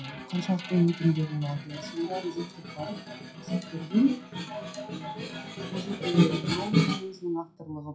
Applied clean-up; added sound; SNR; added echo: classical method WPE with log-MMSE.